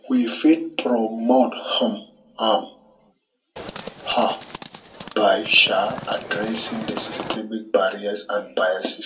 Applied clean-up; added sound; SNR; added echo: none; Livestock, farm animals, working animals; 14 dB; reverberation time 0.2 s.